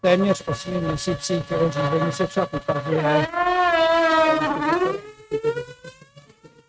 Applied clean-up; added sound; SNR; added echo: neural mask model RNNoise.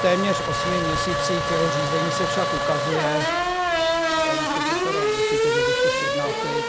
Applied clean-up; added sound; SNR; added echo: none; Race car, auto racing / Accelerating, revving, vroom; -5 dB; none.